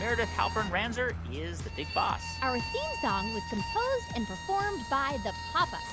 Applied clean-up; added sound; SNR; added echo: none; Aircraft + Bowed string instrument; 6 dB; none.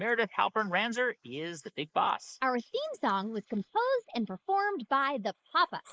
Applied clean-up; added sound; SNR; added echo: neural mask model Resemble Enhance denoiser.